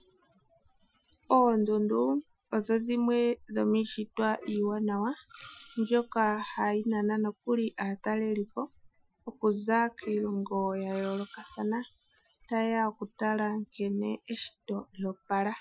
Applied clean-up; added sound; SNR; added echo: classical method Wiener filter.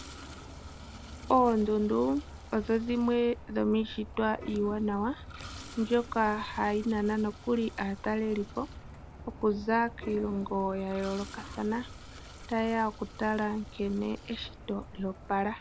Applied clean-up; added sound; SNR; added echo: none; Toilet flush + Rain; 15 dB; none.